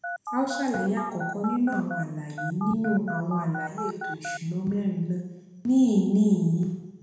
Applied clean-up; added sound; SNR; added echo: none; Telephone; 8 dB; reverberation time 0.9 s.